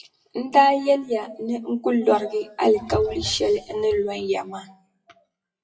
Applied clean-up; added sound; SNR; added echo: classical method WPE with log-MMSE.